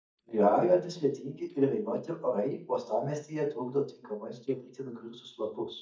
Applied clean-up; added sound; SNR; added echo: neural mask model DeepFilterNet 3.